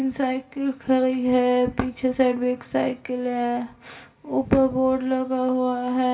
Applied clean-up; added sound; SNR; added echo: none; none; none; reverberation time 0.7 s.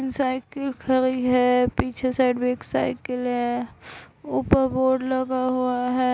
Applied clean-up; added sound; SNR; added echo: none; none; none; none.